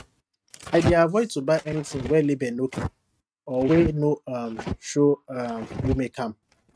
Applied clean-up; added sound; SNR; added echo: neural mask model RNNoise.